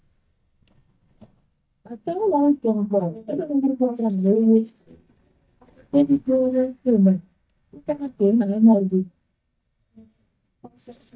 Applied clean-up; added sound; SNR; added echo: neural mask model DeepFilterNet 3.